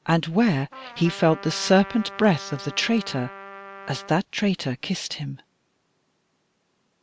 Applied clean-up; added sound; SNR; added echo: none; Trumpet; 15 dB; none.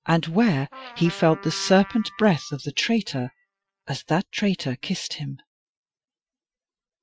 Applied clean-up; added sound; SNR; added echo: classical method Wiener filter.